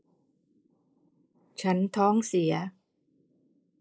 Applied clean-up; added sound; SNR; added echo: neural mask model Resemble Enhance denoiser.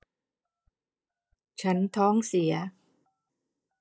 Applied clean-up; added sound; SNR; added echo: neural mask model DeepFilterNet 3.